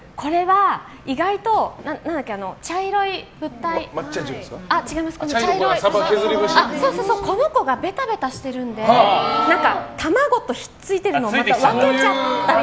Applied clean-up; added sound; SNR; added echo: none; none; none; none.